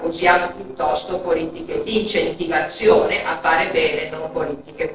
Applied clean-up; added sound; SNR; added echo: neural separator model SepFormer DNS4.